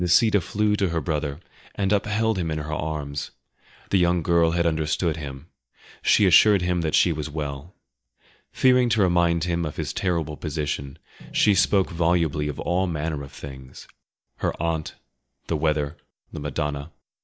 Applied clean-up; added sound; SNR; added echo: neural mask model DeepFilterNet 3.